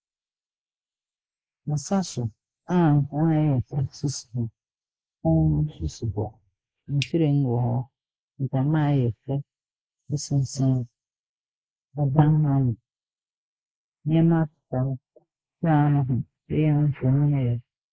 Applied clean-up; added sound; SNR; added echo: neural mask model Resemble Enhance denoiser.